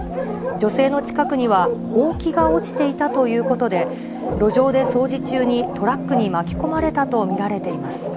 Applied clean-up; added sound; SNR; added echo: none; Bark; 8 dB; none.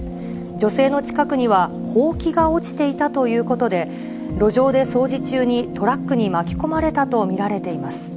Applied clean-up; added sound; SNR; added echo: none; none; none; none.